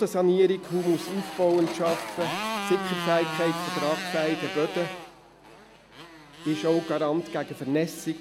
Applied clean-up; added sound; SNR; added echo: none; Motorcycle; 8 dB; none.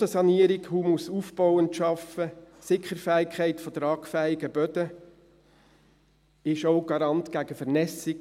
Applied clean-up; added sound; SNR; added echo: none; none; none; none.